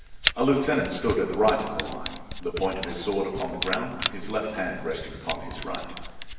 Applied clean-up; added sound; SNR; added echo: none; Camera; 7 dB; reverberation time 1.2 s.